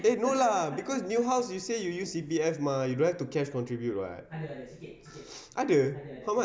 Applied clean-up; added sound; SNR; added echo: none; none; none; none.